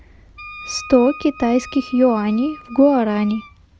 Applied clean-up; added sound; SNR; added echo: none; Wind instrument, woodwind instrument; 19 dB; none.